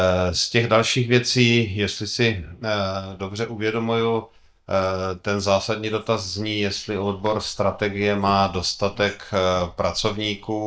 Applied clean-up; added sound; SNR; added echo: neural mask model DeepFilterNet 3.